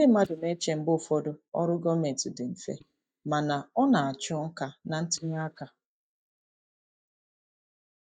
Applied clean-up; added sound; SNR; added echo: neural mask model DeepFilterNet 3.